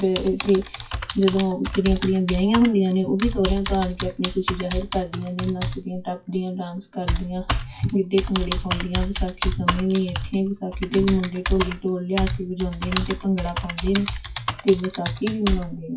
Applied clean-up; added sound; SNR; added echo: classical method WPE with log-MMSE.